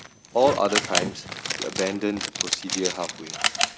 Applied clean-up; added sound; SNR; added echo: none; Zipper (clothing) + Camera; 2 dB; none.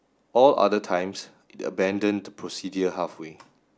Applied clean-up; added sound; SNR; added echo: none; none; none; none.